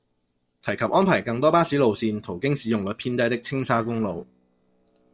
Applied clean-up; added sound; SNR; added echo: neural separator model SepFormer DNS4.